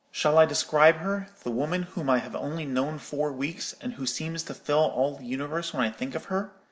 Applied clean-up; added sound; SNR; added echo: none; none; none; none.